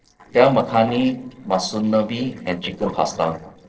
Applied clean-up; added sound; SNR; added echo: neural separator model SepFormer DNS4.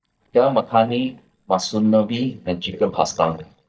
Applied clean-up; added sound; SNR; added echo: neural mask model DeepFilterNet 3.